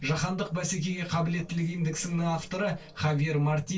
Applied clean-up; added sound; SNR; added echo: neural separator model SepFormer DNS4.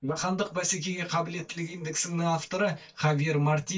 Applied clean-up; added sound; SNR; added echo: neural mask model DeepFilterNet 3.